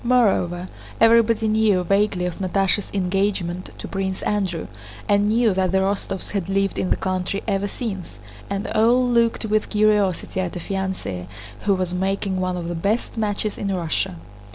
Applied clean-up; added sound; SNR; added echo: none; none; none; none.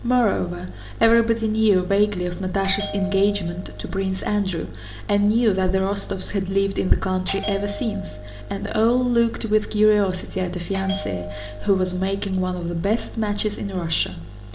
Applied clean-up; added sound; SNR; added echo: none; Bell; 15 dB; reverberation time 1.5 s.